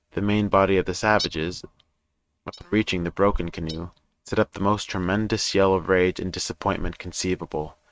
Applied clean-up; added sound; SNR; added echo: neural mask model RNNoise.